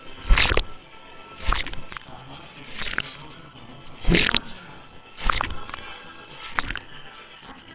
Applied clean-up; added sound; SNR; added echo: neural separator model SepFormer WHAMR!.